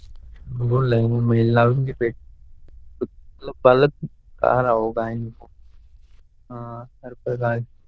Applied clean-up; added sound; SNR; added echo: neural diffusion model UNIVERSE++.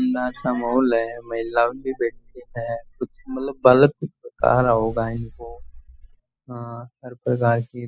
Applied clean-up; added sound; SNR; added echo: classical method spectral subtraction.